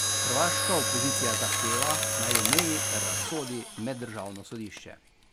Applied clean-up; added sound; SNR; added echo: none; Mechanisms; -5 dB; none.